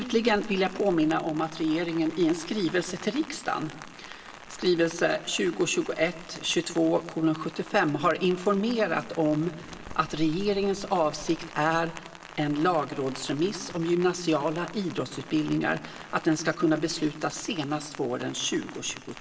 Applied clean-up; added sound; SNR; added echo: none; Rain; 16 dB; reverberation time 2.2 s.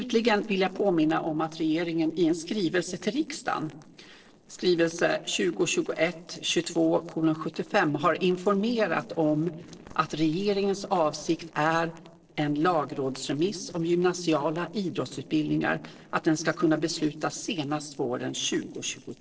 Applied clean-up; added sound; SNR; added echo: neural separator model SepFormer DNS4.